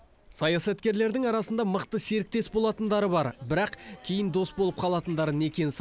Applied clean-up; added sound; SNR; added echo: none; none; none; none.